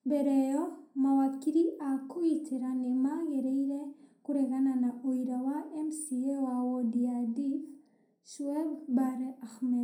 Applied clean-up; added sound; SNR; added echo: none; none; none; reverberation time 0.5 s.